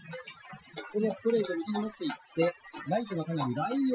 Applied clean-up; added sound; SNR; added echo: classical method Wiener filter.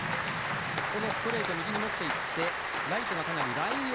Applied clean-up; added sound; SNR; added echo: none; Applause; -2 dB; none.